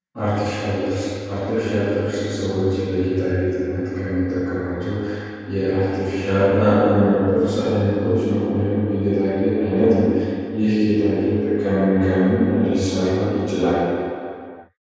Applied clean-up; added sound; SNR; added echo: none; none; none; reverberation time 2.1 s.